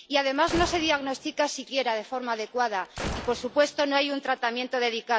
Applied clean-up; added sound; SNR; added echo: none; Gunshot, gunfire; 13 dB; none.